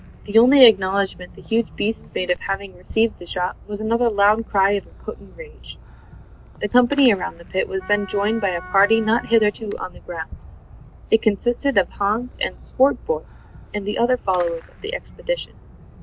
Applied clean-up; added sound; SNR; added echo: none; Wind instrument, woodwind instrument + Fireworks; 18 dB; none.